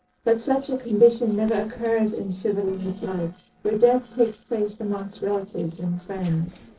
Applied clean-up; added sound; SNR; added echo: neural separator model SepFormer DNS4.